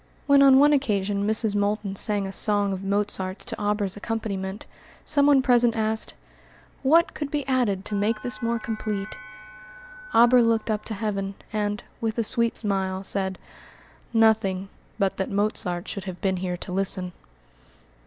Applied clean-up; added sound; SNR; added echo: none; Bell; 19 dB; none.